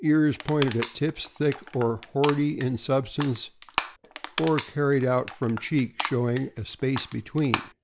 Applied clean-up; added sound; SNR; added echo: none; Crushing; 9 dB; none.